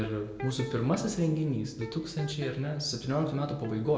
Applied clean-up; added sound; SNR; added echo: none; Electric guitar; 14 dB; reverberation time 0.6 s.